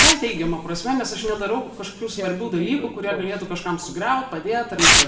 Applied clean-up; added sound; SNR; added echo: none; Tearing; -1 dB; reverberation time 0.8 s.